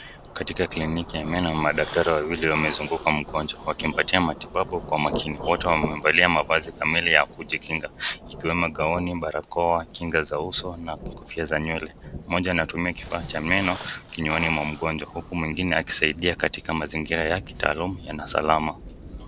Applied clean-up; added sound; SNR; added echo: none; Squeak + Rain / Thunderstorm; 13 dB; none.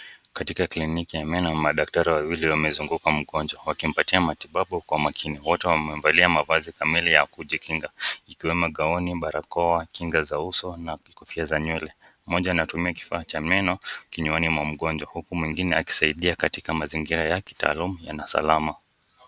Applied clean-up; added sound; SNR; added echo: none; none; none; none.